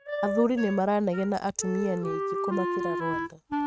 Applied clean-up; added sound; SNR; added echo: neural mask model RNNoise.